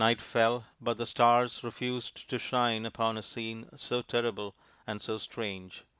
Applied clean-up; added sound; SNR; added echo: none; none; none; none.